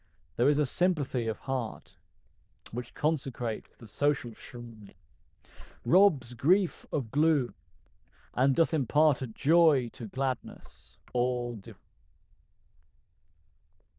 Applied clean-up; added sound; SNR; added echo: neural diffusion model UNIVERSE++.